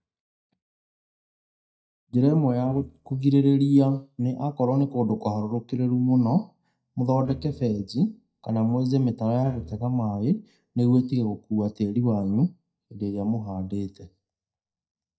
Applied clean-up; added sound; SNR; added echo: neural mask model DeepFilterNet 3.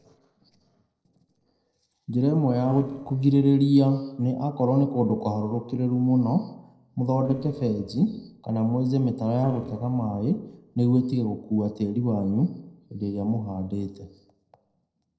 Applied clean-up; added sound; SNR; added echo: neural separator model SepFormer DNS4.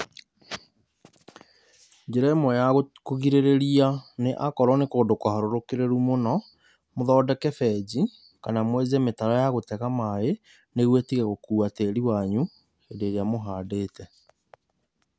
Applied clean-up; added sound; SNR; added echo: none; none; none; none.